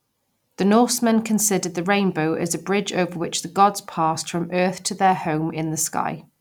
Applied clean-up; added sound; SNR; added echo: none; none; none; none.